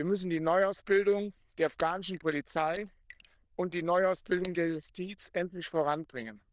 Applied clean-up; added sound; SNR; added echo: neural diffusion model UNIVERSE++.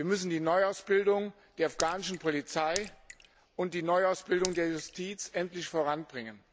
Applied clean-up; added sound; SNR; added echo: none; Raindrop / Splash, splatter; 13 dB; none.